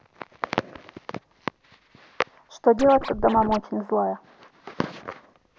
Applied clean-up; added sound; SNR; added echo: none; Scratching (performance technique); 7 dB; none.